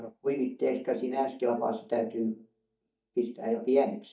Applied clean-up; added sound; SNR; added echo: neural mask model DeepFilterNet 3.